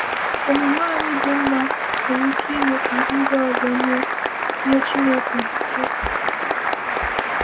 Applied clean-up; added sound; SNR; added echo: none; Applause; -1 dB; none.